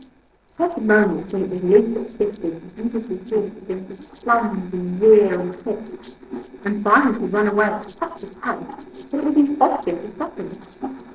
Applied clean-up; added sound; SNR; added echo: neural separator model SepFormer DNS4.